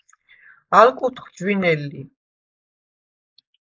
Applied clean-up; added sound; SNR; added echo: neural mask model Resemble Enhance denoiser.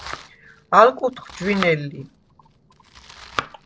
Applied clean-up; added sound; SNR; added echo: none; Domestic sounds, home sounds; 13 dB; none.